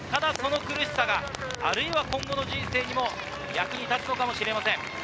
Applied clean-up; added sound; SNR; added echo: none; none; none; none.